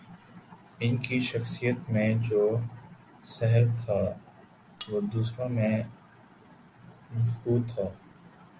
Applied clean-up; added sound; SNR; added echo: none; Cutlery, silverware; 9 dB; none.